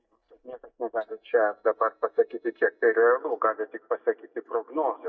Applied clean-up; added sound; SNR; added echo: neural mask model DeepFilterNet 3.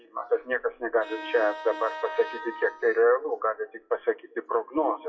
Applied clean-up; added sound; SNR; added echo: classical method WPE with log-MMSE.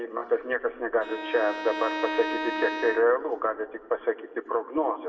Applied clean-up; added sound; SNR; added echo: none; Bowed string instrument; 7 dB; reverberation time 1.2 s.